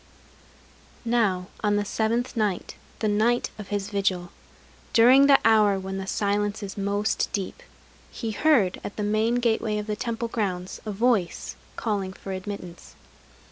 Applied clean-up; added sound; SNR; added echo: none; none; none; none.